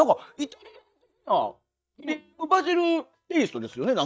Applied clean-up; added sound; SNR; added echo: neural mask model DeepFilterNet 3.